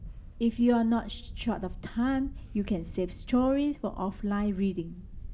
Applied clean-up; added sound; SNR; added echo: none; Camera; 13 dB; reverberation time 0.4 s.